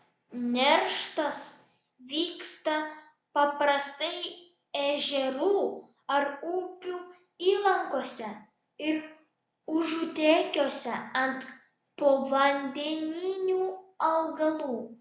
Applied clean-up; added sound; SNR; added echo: none; none; none; none.